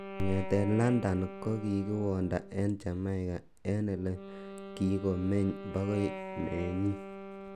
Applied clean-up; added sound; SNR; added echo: none; Wind instrument, woodwind instrument; 11 dB; none.